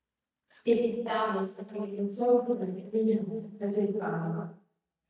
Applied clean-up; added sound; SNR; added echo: neural mask model DeepFilterNet 3.